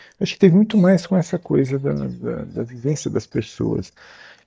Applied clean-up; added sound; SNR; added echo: neural mask model DeepFilterNet 3.